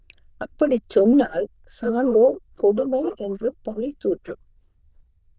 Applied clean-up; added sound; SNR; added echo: neural diffusion model UNIVERSE++.